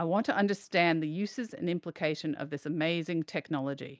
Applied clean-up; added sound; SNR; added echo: none; none; none; none.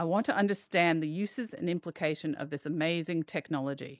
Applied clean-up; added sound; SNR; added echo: neural mask model Resemble Enhance denoiser.